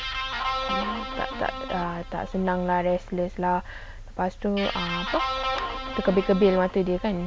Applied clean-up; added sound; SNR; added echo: none; Guitar; 6 dB; none.